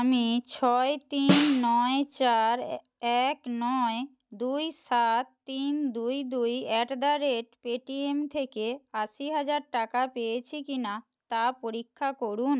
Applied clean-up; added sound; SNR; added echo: none; Snare drum; 2 dB; none.